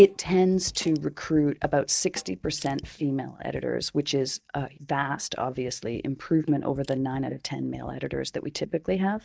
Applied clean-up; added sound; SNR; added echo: neural mask model DeepFilterNet 3.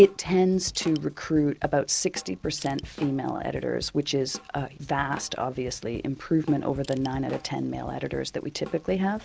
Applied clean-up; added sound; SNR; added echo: none; Crushing + Drum kit; 18 dB; none.